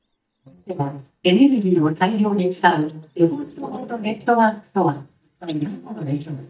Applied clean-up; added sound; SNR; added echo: neural mask model DeepFilterNet 3.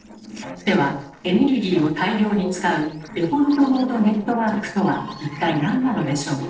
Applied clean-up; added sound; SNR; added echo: neural separator model SepFormer DNS4.